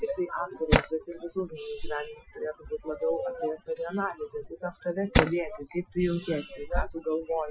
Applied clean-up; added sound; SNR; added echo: classical method Wiener filter.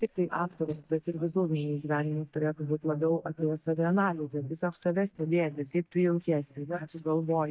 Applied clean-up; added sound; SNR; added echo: neural mask model DeepFilterNet 3.